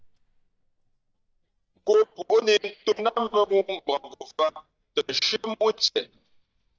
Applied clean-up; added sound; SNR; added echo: neural mask model DeepFilterNet 3.